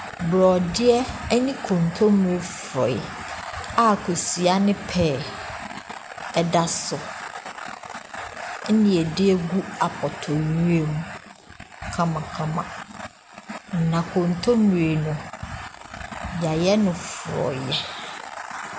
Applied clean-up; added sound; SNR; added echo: none; none; none; none.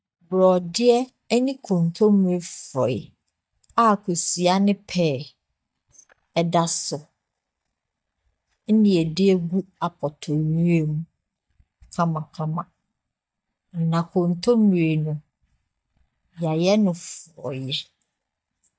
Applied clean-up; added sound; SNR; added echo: neural mask model DeepFilterNet 3.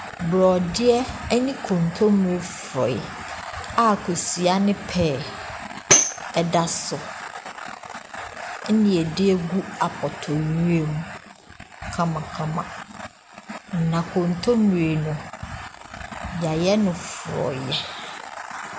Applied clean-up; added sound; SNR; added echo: none; Tambourine; 0 dB; none.